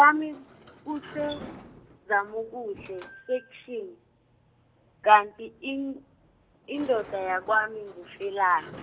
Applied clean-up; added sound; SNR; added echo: none; Sliding door; 20 dB; none.